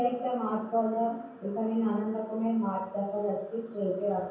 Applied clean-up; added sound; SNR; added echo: none; none; none; reverberation time 0.9 s.